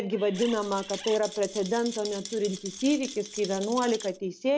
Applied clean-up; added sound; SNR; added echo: none; Rattle + Bird; 13 dB; none.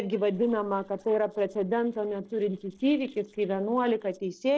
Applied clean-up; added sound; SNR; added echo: neural separator model SepFormer DNS4.